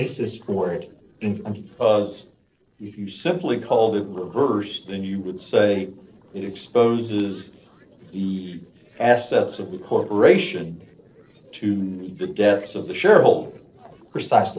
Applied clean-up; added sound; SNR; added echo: neural separator model SepFormer DNS4.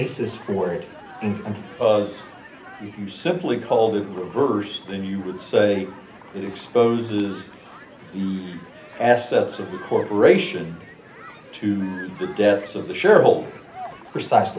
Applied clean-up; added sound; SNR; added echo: none; Human group actions; 20 dB; reverberation time 0.3 s.